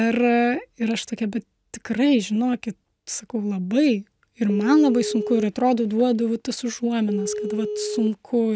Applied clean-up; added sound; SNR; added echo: none; Telephone; 6 dB; none.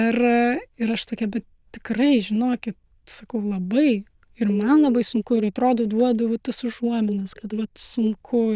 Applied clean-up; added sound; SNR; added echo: neural diffusion model UNIVERSE++.